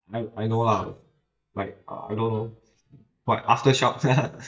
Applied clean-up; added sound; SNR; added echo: neural mask model DeepFilterNet 3.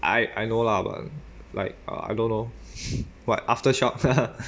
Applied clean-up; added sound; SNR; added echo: none; none; none; none.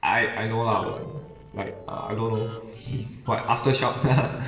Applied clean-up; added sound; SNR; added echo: neural separator model SepFormer DNS4.